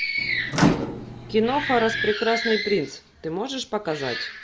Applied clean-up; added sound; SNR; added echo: none; Microwave oven; 4 dB; none.